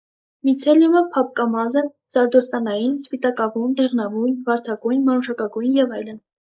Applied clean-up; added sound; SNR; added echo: neural mask model Resemble Enhance denoiser.